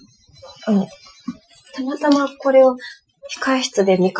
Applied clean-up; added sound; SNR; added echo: classical method Wiener filter.